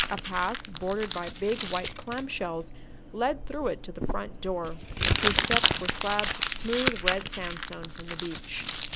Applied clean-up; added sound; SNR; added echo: none; Crumpling, crinkling; -1 dB; none.